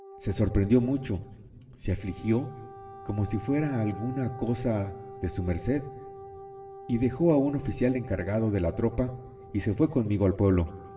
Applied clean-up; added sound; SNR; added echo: none; Wind instrument, woodwind instrument; 17 dB; reverberation time 1.7 s.